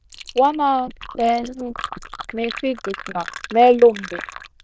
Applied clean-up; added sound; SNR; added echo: neural diffusion model UNIVERSE++.